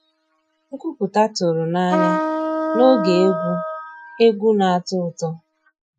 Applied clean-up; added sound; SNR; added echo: classical method Wiener filter.